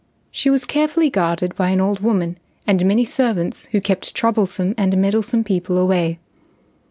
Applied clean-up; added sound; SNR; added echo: none; none; none; none.